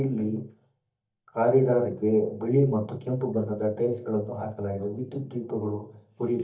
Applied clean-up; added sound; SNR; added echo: neural mask model DeepFilterNet 3.